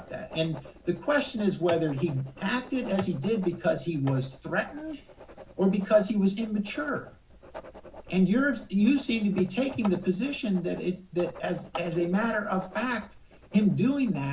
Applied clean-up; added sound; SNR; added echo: none; Writing; 19 dB; reverberation time 0.4 s.